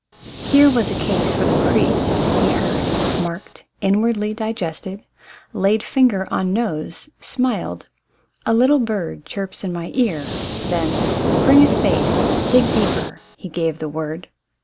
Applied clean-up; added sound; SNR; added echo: none; Hiss; -1 dB; none.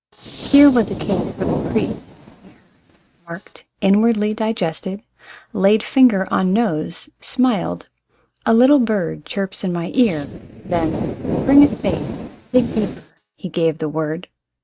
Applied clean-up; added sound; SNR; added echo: neural mask model RNNoise.